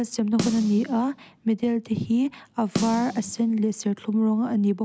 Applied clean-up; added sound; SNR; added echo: none; Snare drum; 11 dB; none.